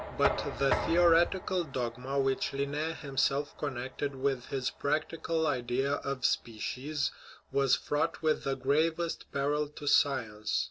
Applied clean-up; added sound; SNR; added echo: none; Knock; 11 dB; none.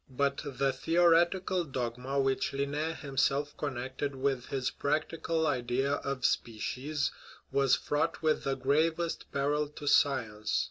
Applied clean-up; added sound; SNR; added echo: none; none; none; none.